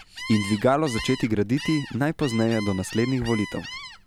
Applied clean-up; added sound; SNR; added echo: none; Gull, seagull; 12 dB; none.